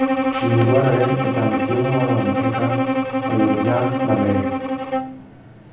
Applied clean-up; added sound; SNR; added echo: none; Bowed string instrument; 0 dB; reverberation time 0.8 s.